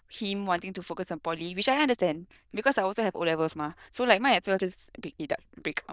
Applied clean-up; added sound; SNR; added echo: neural diffusion model UNIVERSE++.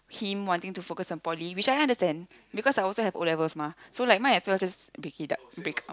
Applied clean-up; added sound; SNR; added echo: none; none; none; none.